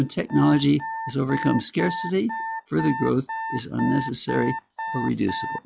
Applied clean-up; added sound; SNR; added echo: classical method log-MMSE.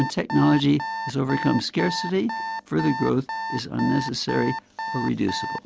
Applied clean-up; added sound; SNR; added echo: none; Alarm; 7 dB; none.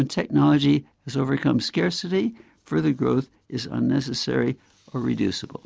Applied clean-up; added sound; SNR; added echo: none; none; none; none.